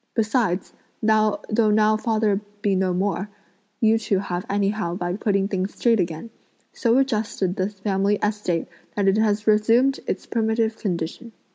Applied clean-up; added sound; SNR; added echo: none; none; none; none.